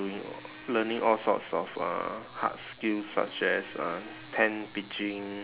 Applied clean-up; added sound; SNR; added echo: none; Domestic sounds, home sounds; 19 dB; none.